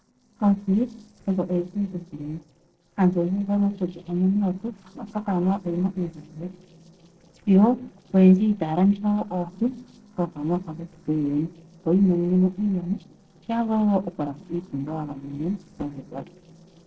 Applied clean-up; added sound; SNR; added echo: neural separator model SepFormer DNS4.